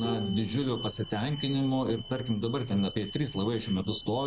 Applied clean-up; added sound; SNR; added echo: none; Bowed string instrument + Alarm; 13 dB; none.